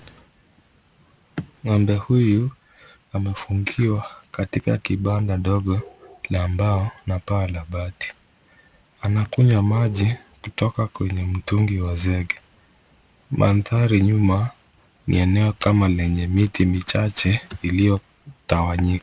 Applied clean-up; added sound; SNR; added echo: none; none; none; none.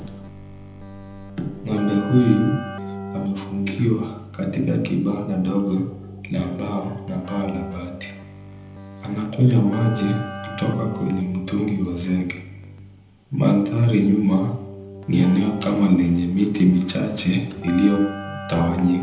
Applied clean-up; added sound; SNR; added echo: none; Keyboard (musical); 14 dB; reverberation time 0.8 s.